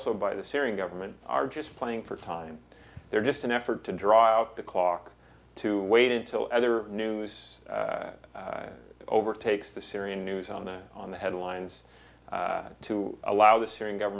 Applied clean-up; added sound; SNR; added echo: none; none; none; none.